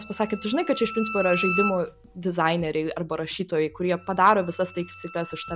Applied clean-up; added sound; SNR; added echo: none; Bowed string instrument; 10 dB; none.